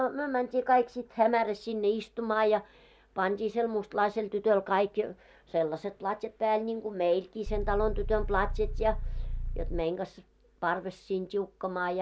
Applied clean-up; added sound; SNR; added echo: none; Idling / Car; 2 dB; none.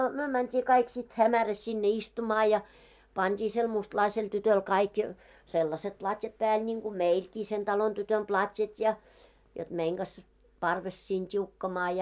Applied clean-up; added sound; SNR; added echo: none; none; none; none.